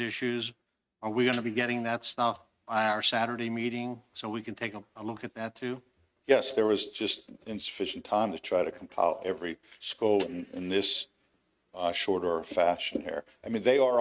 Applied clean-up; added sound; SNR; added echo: neural mask model RNNoise.